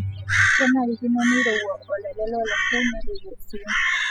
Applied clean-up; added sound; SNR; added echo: classical method spectral subtraction.